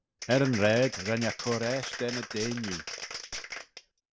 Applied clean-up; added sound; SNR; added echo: none; Applause; 8 dB; none.